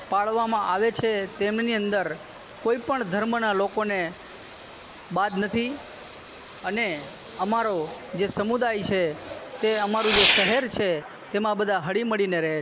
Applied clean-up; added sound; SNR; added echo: none; Fireworks; 5 dB; none.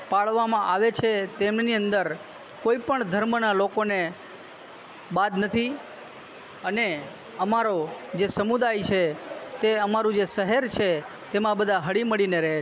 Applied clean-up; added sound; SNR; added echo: none; none; none; none.